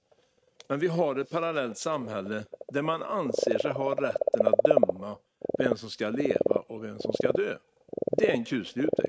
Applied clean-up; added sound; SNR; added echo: neural mask model RNNoise.